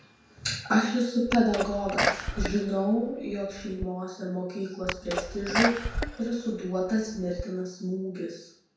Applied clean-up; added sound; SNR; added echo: none; Sneeze; 3 dB; reverberation time 0.5 s.